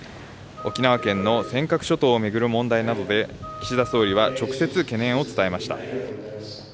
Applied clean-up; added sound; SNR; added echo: none; Wind instrument, woodwind instrument; 15 dB; none.